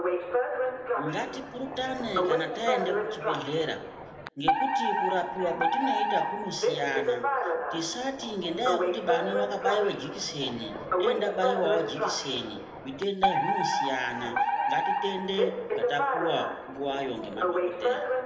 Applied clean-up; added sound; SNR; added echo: none; Alarm; -3 dB; reverberation time 0.7 s.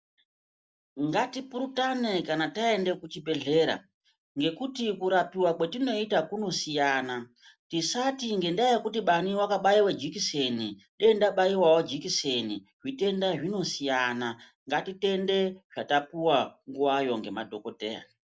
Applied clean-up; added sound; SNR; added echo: none; none; none; none.